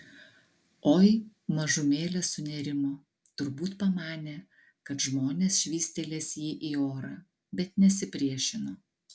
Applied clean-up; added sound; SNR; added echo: none; none; none; none.